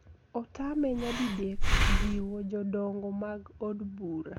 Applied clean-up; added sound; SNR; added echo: none; Breathing; -5 dB; none.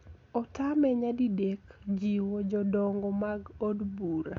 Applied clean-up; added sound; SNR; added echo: none; none; none; none.